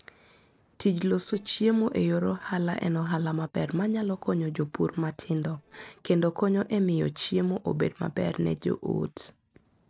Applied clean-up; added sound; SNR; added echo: neural separator model SepFormer DNS4.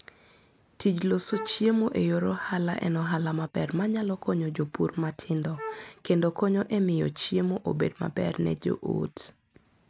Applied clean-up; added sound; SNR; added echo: none; Wind instrument, woodwind instrument; 12 dB; none.